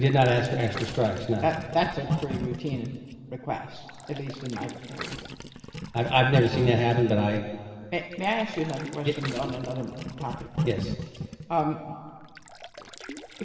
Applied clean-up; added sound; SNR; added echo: none; Gurgling; 9 dB; reverberation time 1.8 s.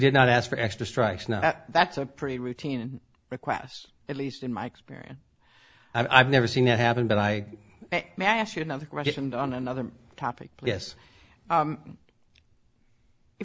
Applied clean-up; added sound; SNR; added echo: none; none; none; none.